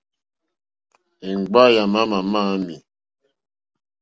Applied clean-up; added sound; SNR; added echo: none; none; none; none.